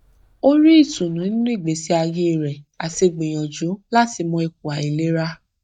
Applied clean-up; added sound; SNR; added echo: neural mask model DeepFilterNet 3.